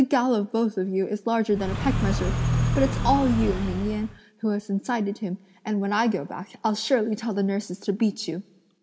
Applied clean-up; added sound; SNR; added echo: none; Car; 0 dB; none.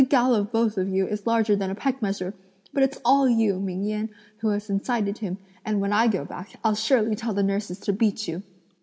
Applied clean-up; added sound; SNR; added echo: none; none; none; none.